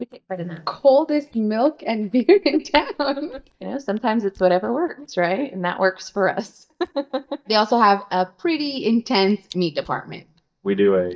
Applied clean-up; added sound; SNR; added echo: neural mask model DeepFilterNet 3.